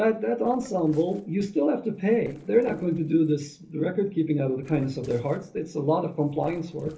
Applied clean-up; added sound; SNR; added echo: neural separator model SepFormer DNS4.